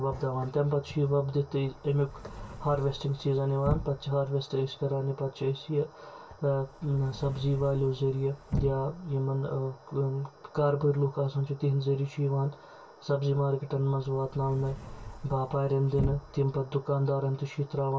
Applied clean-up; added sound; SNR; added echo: none; Sliding door / Slam / Wood; 10 dB; reverberation time 0.1 s.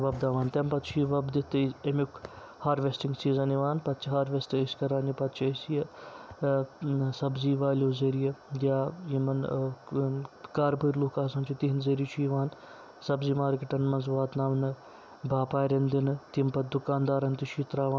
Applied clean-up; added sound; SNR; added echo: none; none; none; none.